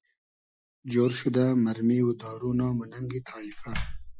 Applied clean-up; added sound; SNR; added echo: classical method Wiener filter.